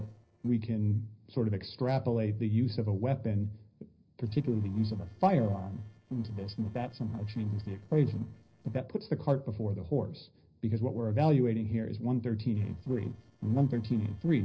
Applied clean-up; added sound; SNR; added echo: neural separator model SepFormer DNS4.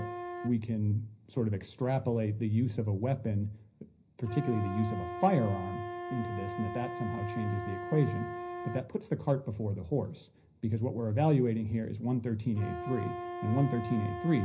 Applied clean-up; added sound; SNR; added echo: none; Wind instrument, woodwind instrument; 10 dB; reverberation time 0.4 s.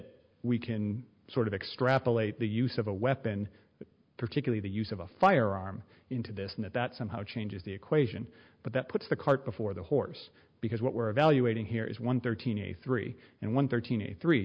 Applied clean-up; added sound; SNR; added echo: none; none; none; none.